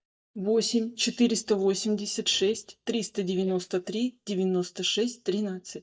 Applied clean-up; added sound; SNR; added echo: neural mask model DeepFilterNet 3.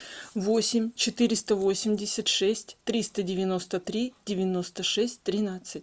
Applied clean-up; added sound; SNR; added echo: none; none; none; none.